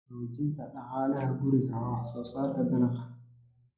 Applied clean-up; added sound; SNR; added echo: neural separator model SepFormer DNS4.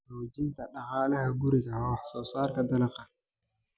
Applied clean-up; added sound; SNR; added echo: none; none; none; none.